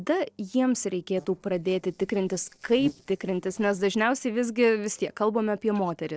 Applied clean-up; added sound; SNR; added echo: neural separator model SepFormer DNS4.